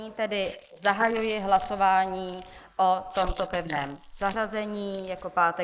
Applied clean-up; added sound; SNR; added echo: neural mask model Resemble Enhance denoiser.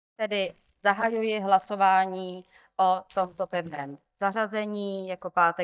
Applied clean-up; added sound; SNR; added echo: neural mask model DeepFilterNet 3.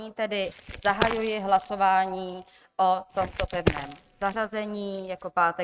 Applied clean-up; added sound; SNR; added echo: neural mask model RNNoise.